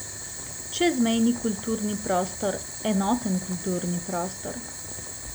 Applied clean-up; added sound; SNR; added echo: none; Boiling; 9 dB; none.